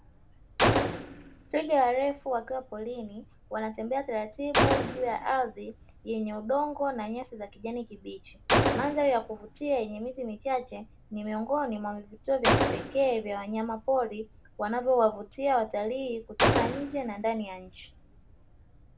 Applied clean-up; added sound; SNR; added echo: none; Gunshot, gunfire; 2 dB; none.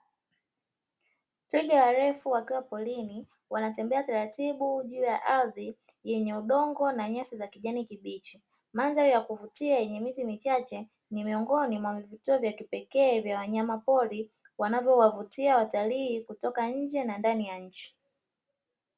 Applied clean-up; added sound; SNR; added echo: none; none; none; none.